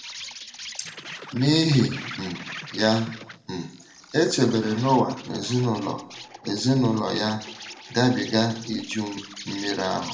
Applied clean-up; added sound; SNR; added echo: none; Insect; 15 dB; reverberation time 0.6 s.